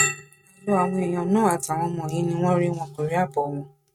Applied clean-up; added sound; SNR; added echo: neural mask model RNNoise.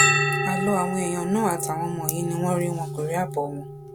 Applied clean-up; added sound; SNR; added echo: none; Bell; 0 dB; none.